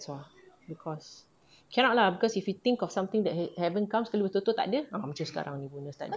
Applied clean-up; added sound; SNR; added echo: none; none; none; none.